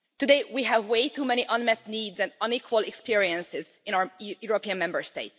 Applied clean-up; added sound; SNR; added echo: none; none; none; none.